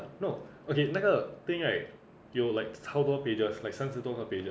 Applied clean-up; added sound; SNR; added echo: none; none; none; none.